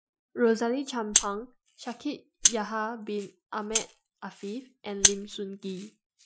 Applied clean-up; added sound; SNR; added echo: classical method Wiener filter.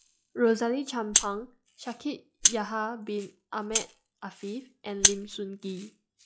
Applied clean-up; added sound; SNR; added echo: classical method log-MMSE.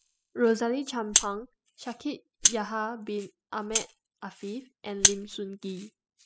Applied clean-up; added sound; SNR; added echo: classical method spectral subtraction.